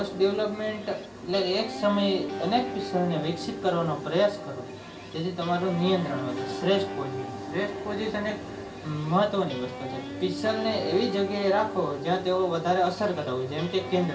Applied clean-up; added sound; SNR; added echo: none; Guitar; 10 dB; reverberation time 0.3 s.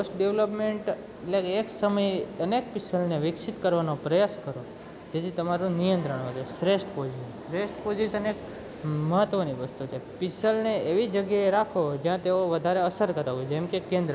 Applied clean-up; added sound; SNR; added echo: none; none; none; none.